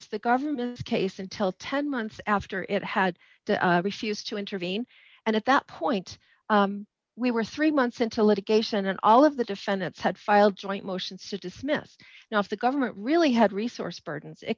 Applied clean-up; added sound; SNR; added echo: none; none; none; none.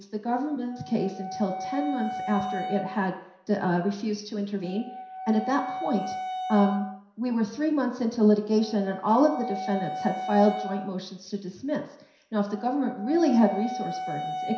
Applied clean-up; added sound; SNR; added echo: none; Wind instrument, woodwind instrument; 9 dB; reverberation time 0.7 s.